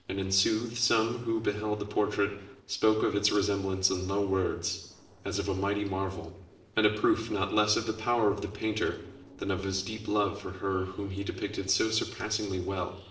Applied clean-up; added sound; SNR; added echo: neural separator model SepFormer DNS4.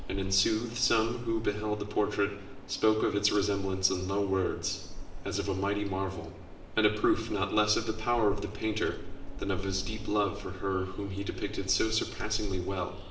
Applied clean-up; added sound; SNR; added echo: none; Train; 8 dB; reverberation time 0.9 s.